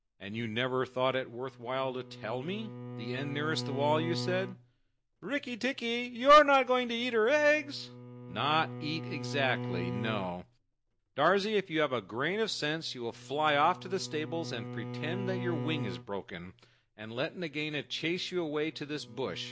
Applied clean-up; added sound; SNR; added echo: none; Bowed string instrument; 11 dB; none.